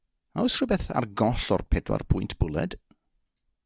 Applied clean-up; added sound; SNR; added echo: none; none; none; none.